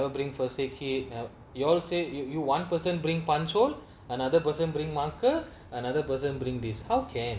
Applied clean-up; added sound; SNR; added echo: none; none; none; none.